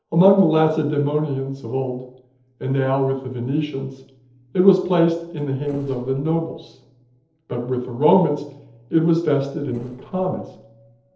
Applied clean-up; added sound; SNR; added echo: neural separator model SepFormer DNS4.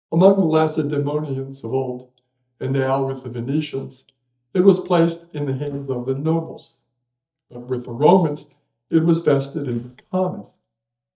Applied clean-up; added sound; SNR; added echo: neural mask model DeepFilterNet 3.